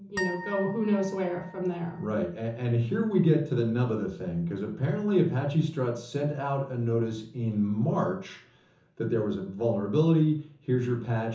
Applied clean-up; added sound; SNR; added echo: none; Harp; 12 dB; reverberation time 0.7 s.